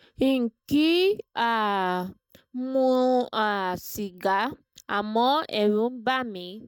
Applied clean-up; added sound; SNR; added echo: neural mask model DeepFilterNet 3.